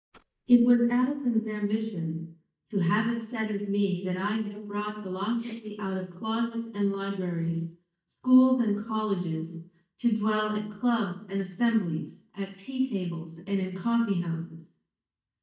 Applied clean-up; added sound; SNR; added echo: neural mask model DeepFilterNet 3.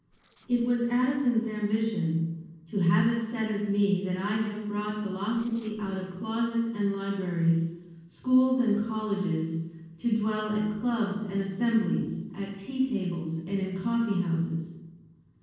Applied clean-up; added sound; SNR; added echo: neural separator model SepFormer DNS4.